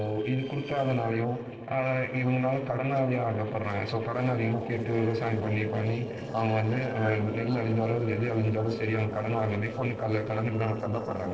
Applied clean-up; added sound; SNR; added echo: neural separator model SepFormer DNS4.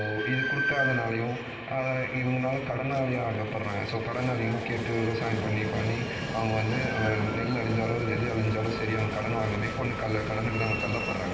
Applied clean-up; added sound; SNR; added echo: none; Train; 5 dB; reverberation time 2.1 s.